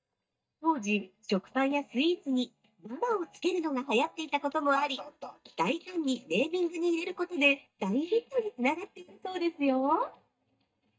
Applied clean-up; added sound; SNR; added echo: neural mask model DeepFilterNet 3.